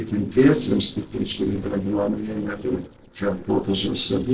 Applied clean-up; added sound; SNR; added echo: neural separator model SepFormer DNS4.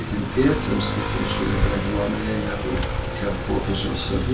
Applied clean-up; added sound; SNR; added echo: none; Motorcycle / Accelerating, revving, vroom; 0 dB; reverberation time 0.3 s.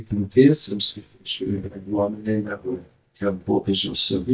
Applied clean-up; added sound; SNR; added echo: neural mask model DeepFilterNet 3.